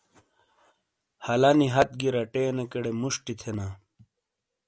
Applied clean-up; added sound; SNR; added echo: none; none; none; none.